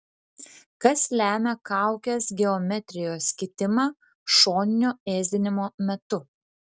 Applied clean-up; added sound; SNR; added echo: none; none; none; none.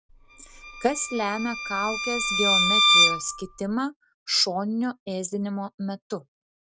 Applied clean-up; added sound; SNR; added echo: none; Bowed string instrument; -5 dB; none.